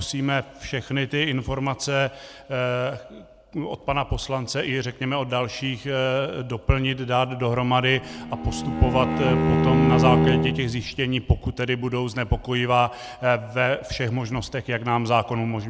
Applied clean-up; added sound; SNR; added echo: none; Bowed string instrument; -2 dB; none.